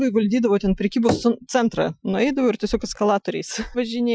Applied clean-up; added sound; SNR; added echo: classical method Wiener filter.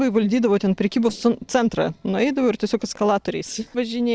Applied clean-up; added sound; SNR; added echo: neural separator model SepFormer DNS4.